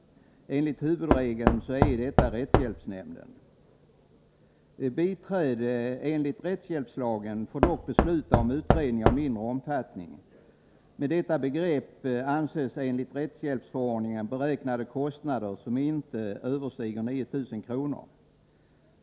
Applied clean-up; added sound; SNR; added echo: none; Knock / Wood; -4 dB; none.